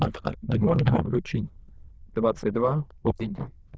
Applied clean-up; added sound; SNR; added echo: neural diffusion model UNIVERSE++.